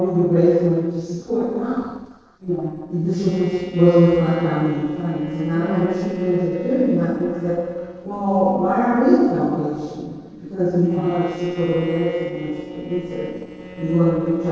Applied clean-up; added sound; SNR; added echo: neural separator model SepFormer DNS4.